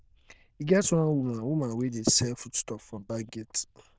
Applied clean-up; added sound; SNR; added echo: neural diffusion model UNIVERSE++.